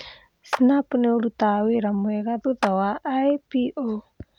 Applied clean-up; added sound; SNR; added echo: none; Clapping; 13 dB; none.